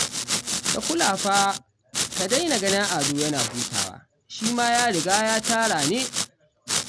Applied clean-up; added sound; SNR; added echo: none; Domestic sounds, home sounds; 0 dB; none.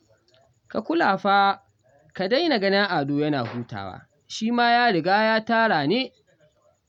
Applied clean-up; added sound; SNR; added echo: none; none; none; none.